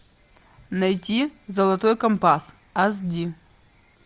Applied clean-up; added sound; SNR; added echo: none; none; none; none.